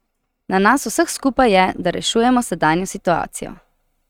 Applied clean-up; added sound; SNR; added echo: neural mask model RNNoise.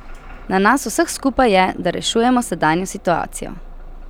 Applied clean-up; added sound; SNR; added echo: none; Engine starting / Bus; 18 dB; none.